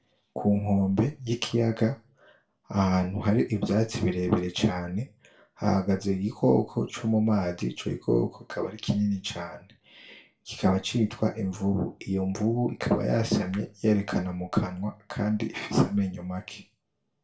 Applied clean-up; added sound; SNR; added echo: none; none; none; reverberation time 0.3 s.